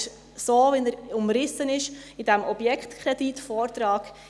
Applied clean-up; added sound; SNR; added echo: none; none; none; none.